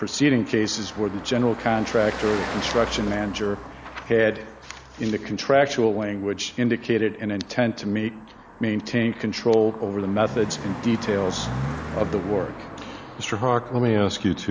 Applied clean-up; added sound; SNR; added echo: none; Car passing by; 12 dB; none.